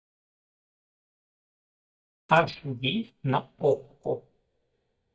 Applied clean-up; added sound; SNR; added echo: neural mask model DeepFilterNet 3.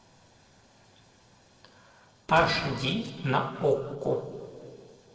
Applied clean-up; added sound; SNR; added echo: neural separator model SepFormer DNS4.